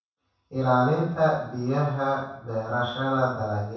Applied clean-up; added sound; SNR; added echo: none; none; none; reverberation time 0.7 s.